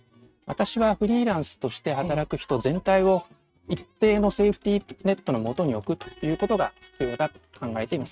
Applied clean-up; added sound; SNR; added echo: neural mask model RNNoise.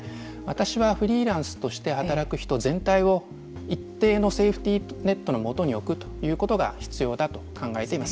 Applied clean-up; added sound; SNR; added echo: none; none; none; none.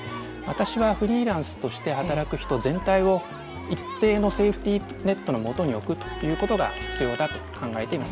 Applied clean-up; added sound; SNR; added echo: none; Crowd; 13 dB; none.